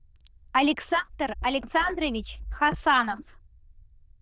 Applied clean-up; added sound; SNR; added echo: neural diffusion model UNIVERSE++.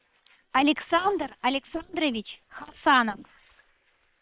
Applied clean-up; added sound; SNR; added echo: neural separator model SepFormer WHAM!.